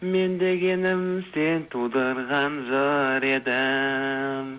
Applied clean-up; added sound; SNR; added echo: none; none; none; none.